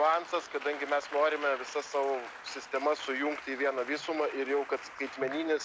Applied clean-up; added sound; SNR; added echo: none; Applause; 13 dB; none.